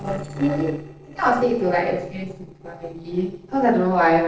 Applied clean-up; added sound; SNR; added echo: neural separator model SepFormer DNS4.